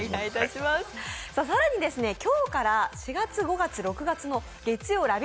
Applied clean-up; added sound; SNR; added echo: none; none; none; none.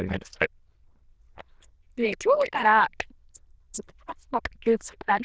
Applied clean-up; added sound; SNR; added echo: neural diffusion model UNIVERSE++.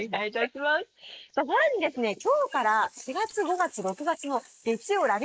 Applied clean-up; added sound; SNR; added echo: neural mask model Resemble Enhance denoiser.